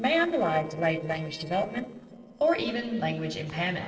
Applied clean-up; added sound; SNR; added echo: neural separator model SepFormer DNS4.